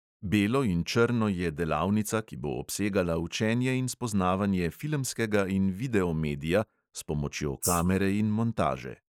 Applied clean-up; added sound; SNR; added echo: neural mask model Resemble Enhance denoiser.